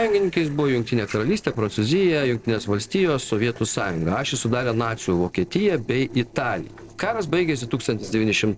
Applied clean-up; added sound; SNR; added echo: neural separator model SepFormer DNS4.